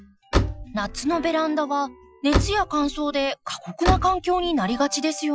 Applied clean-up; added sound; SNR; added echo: classical method Wiener filter.